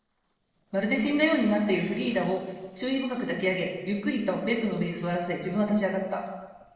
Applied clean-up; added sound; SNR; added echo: neural separator model SepFormer DNS4.